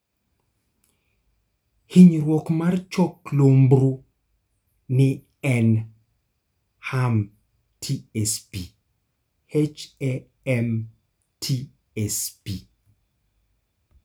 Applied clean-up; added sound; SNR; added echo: none; none; none; none.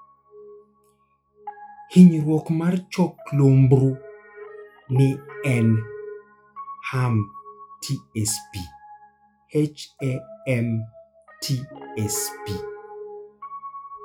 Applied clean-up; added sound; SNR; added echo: classical method log-MMSE.